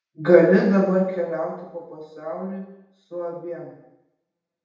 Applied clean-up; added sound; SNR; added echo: none; none; none; reverberation time 0.8 s.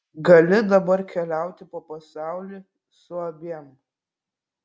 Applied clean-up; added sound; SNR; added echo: none; none; none; none.